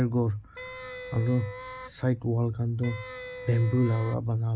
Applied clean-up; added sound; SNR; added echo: none; Wind instrument, woodwind instrument; 13 dB; none.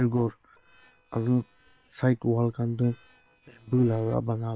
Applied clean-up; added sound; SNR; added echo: neural separator model SepFormer WHAM!.